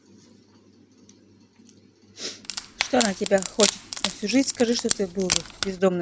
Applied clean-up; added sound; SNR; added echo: none; Wood; 2 dB; none.